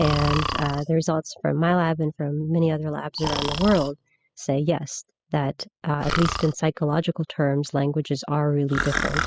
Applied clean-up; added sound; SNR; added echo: classical method spectral subtraction.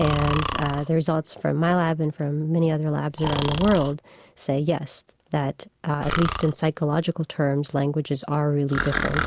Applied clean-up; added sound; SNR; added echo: none; Breathing; 8 dB; none.